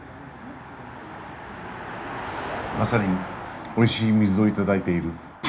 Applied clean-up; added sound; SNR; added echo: none; Car passing by; 10 dB; reverberation time 0.4 s.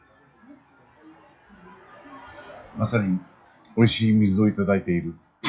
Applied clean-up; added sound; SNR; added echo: classical method WPE with log-MMSE.